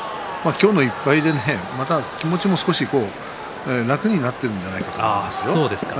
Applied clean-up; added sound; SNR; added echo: none; none; none; none.